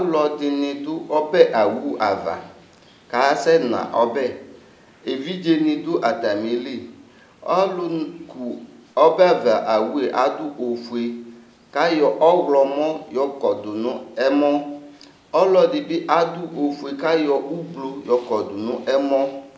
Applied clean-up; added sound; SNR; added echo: none; none; none; none.